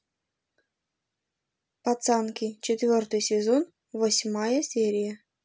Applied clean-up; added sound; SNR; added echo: none; none; none; none.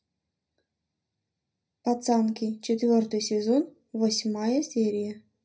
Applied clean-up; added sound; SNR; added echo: none; none; none; reverberation time 0.5 s.